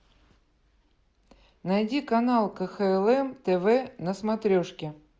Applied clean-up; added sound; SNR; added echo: none; none; none; none.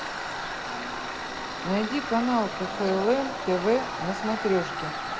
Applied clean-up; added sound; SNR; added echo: none; Tools; 4 dB; none.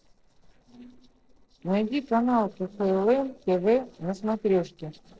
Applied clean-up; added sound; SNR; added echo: neural separator model SepFormer DNS4.